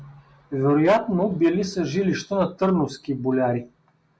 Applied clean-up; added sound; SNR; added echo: none; none; none; none.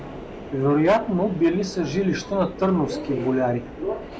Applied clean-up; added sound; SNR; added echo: none; Subway, metro, underground; 10 dB; none.